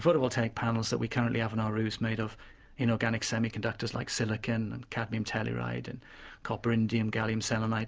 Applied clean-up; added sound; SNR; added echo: none; none; none; none.